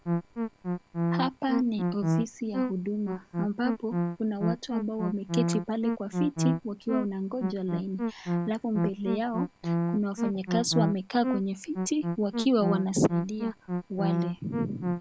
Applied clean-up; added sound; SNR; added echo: none; Musical instrument; 1 dB; none.